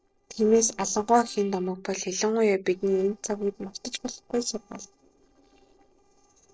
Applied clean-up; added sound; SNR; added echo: neural separator model SepFormer DNS4.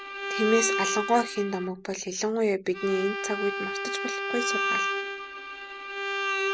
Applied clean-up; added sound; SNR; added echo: none; Bowed string instrument; 2 dB; none.